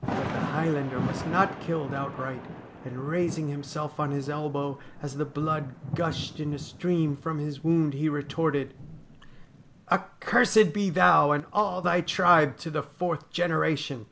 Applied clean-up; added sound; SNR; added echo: none; Thunder / Rain; 11 dB; none.